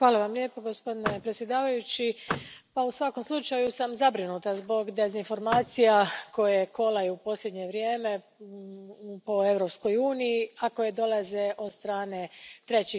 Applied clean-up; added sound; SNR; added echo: none; Vehicle; 11 dB; none.